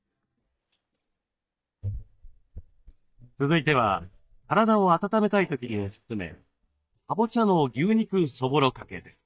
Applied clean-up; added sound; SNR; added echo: neural mask model DeepFilterNet 3.